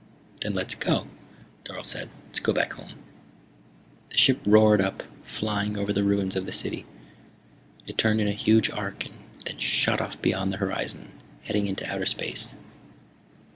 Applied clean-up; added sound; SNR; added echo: none; none; none; none.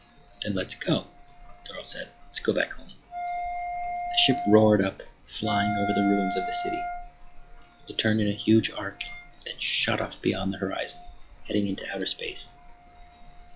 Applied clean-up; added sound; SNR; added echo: classical method log-MMSE.